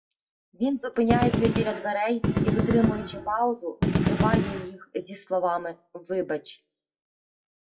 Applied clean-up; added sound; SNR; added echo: classical method WPE with log-MMSE.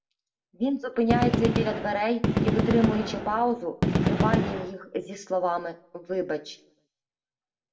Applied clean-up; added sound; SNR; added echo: none; Gunshot, gunfire; -3 dB; reverberation time 0.3 s.